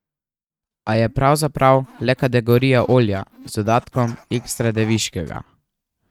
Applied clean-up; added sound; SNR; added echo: neural mask model RNNoise.